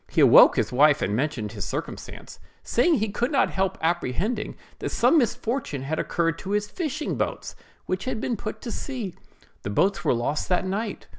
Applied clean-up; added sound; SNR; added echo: none; none; none; none.